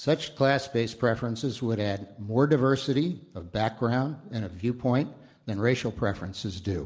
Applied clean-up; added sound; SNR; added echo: none; none; none; none.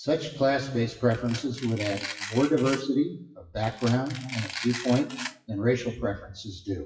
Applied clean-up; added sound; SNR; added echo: classical method WPE with log-MMSE.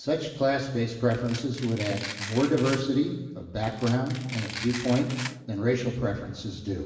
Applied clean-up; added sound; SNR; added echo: none; Domestic sounds, home sounds; 11 dB; reverberation time 1.1 s.